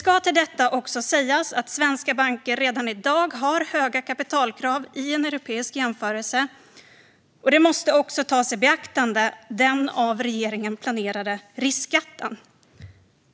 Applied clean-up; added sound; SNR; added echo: none; none; none; none.